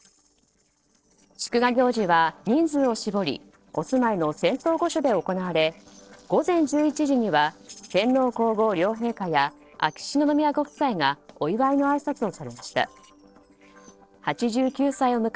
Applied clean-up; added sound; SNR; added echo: neural separator model SepFormer DNS4.